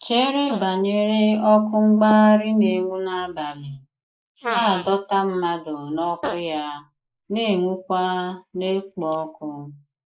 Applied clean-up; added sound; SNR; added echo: neural mask model Resemble Enhance denoiser.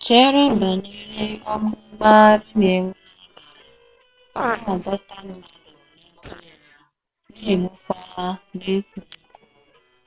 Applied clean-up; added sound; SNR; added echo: neural separator model SepFormer WHAM!.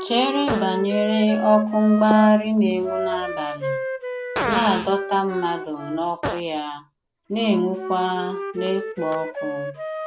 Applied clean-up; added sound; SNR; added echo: none; Fart + Wind instrument, woodwind instrument; 7 dB; none.